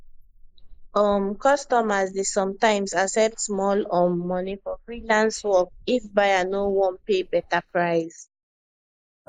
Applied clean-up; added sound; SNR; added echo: neural mask model Resemble Enhance denoiser.